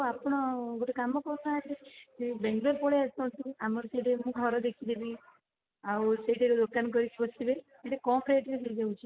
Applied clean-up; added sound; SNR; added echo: none; none; none; none.